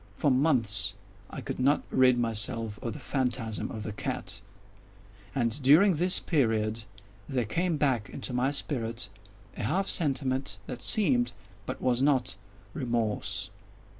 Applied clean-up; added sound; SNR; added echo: none; none; none; none.